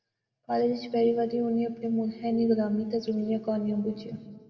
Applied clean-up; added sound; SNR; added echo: none; none; none; reverberation time 1.6 s.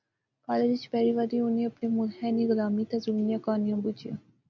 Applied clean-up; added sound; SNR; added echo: none; none; none; none.